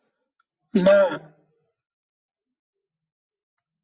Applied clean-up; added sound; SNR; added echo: none; none; none; none.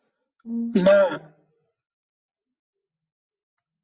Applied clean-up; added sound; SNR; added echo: none; Brass instrument; 6 dB; none.